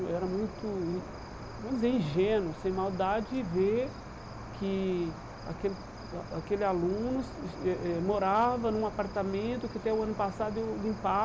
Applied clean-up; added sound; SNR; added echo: none; Cricket; 11 dB; none.